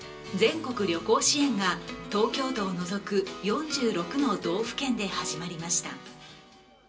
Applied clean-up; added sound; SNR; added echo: none; Bass guitar; 18 dB; reverberation time 0.2 s.